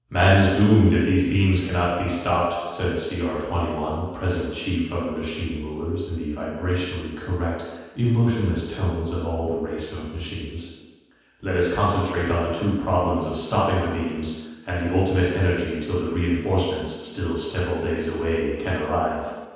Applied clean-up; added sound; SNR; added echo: none; none; none; reverberation time 1.2 s.